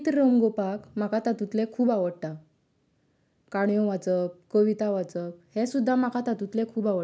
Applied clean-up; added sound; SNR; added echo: none; none; none; none.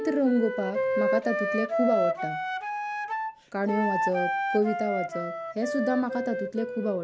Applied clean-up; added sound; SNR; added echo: none; Wind instrument, woodwind instrument; 1 dB; none.